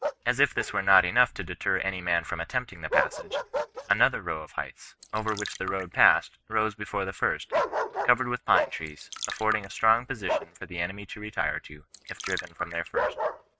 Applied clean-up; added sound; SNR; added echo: neural mask model RNNoise.